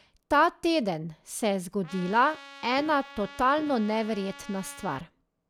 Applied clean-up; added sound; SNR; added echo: none; Walk, footsteps + Trumpet; 18 dB; none.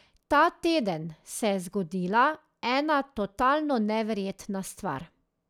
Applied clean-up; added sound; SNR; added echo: none; none; none; none.